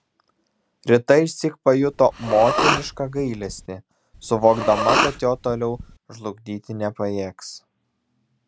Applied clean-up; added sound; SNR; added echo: none; Respiratory sounds; 3 dB; none.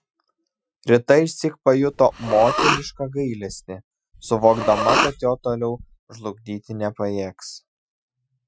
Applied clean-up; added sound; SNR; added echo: classical method Wiener filter.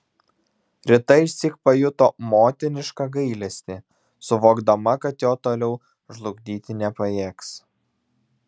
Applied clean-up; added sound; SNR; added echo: none; none; none; none.